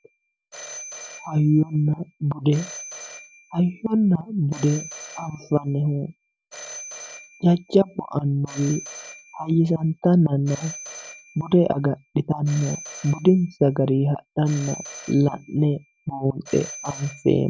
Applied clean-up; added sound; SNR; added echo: none; Telephone; 18 dB; none.